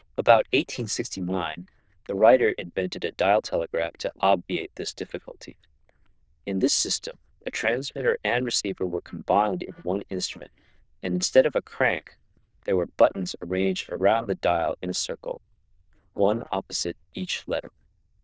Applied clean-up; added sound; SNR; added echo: neural diffusion model UNIVERSE++.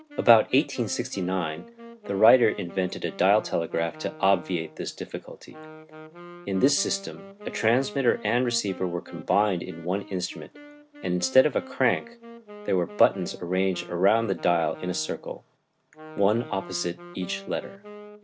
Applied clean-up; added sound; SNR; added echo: none; Wind instrument, woodwind instrument; 17 dB; none.